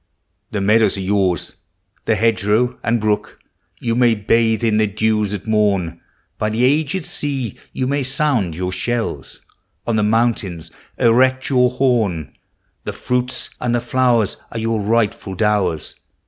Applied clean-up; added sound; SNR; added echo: none; none; none; none.